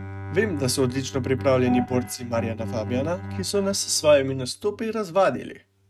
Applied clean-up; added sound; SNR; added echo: neural mask model RNNoise.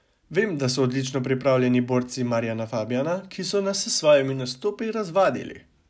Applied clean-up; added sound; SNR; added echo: none; none; none; none.